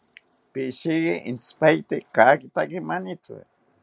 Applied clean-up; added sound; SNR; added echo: none; none; none; none.